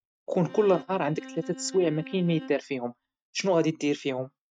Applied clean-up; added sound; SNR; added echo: neural mask model RNNoise.